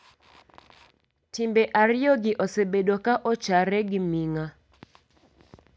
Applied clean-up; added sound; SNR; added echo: none; none; none; none.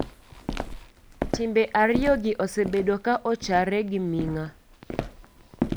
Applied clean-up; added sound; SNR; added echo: none; Walk, footsteps; 8 dB; none.